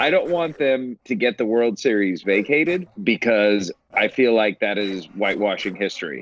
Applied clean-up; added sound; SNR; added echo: neural separator model SepFormer DNS4.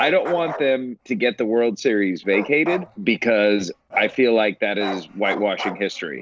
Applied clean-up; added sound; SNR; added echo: none; Bark; 14 dB; none.